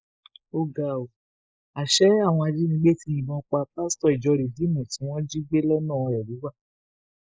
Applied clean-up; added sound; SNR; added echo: neural mask model Resemble Enhance denoiser.